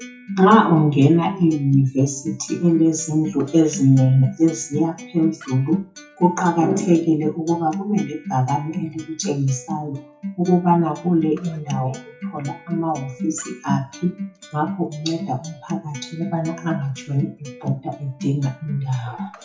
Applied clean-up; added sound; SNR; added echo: classical method WPE with log-MMSE.